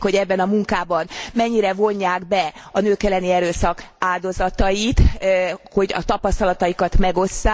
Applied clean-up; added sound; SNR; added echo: none; none; none; none.